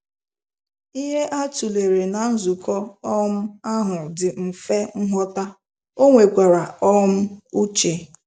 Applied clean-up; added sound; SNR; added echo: none; none; none; none.